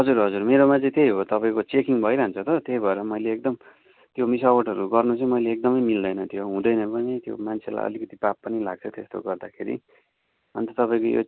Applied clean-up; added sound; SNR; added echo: none; none; none; none.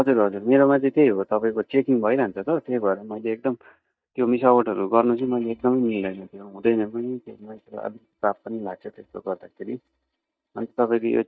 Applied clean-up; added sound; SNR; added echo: neural mask model DeepFilterNet 3.